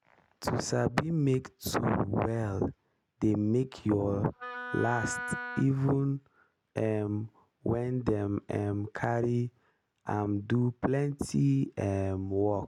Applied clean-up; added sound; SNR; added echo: none; Wind instrument, woodwind instrument; 9 dB; none.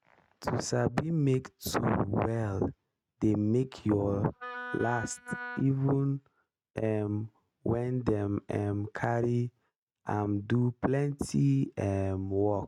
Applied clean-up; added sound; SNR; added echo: neural mask model RNNoise.